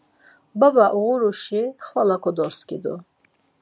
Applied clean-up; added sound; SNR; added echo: none; none; none; none.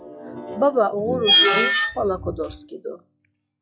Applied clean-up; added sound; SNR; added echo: classical method log-MMSE.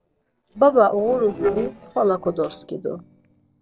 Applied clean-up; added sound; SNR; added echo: neural separator model SepFormer DNS4.